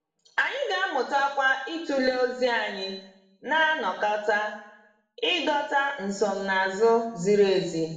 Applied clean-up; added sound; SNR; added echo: none; none; none; reverberation time 0.8 s.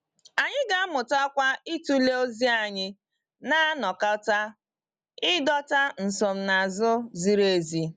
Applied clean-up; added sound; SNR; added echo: none; none; none; none.